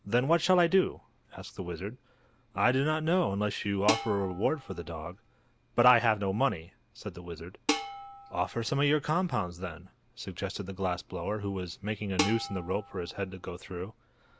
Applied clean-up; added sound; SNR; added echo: none; Dishes, pots, and pans; 7 dB; none.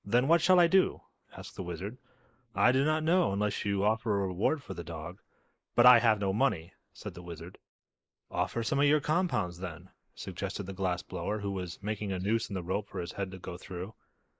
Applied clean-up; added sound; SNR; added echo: neural mask model Resemble Enhance denoiser.